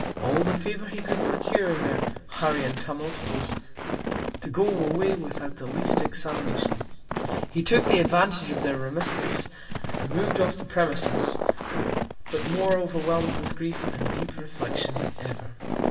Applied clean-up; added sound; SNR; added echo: none; Walk, footsteps; 2 dB; reverberation time 1.1 s.